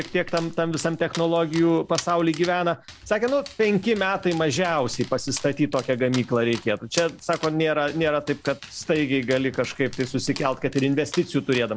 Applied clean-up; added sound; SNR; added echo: none; Dog; 16 dB; none.